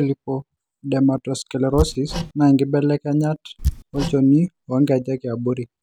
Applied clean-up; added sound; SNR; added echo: none; Hammer; 8 dB; none.